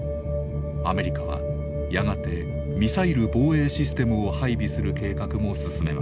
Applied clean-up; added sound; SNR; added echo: none; none; none; none.